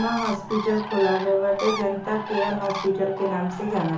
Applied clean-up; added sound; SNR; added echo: none; Bird; 8 dB; reverberation time 0.7 s.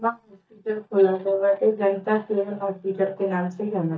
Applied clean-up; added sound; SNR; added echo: neural mask model DeepFilterNet 3.